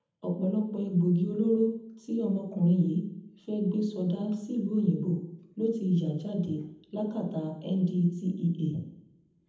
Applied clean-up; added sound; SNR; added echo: none; none; none; reverberation time 0.8 s.